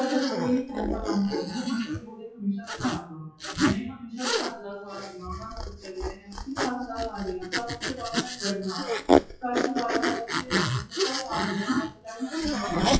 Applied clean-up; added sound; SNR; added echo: classical method WPE with log-MMSE.